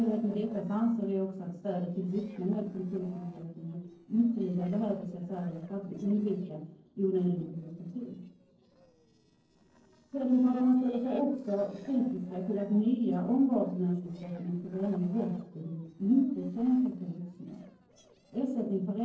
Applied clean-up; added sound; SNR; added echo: neural separator model SepFormer DNS4.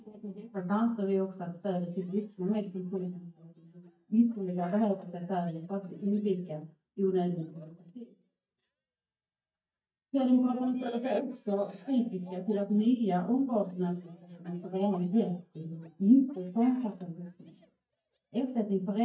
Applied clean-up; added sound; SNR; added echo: neural mask model DeepFilterNet 3.